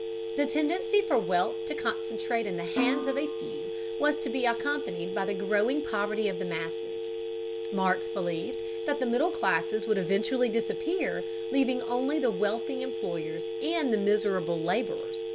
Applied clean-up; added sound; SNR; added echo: none; Snare drum + Telephone; 3 dB; none.